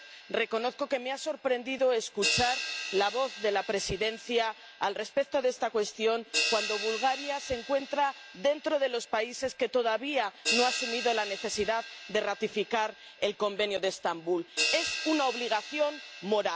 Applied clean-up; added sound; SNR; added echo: none; Crash cymbal; 7 dB; none.